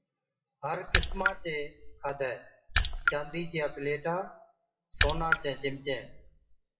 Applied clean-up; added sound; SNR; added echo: classical method WPE with log-MMSE.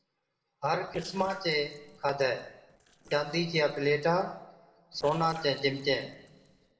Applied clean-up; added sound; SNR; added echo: neural separator model SepFormer DNS4.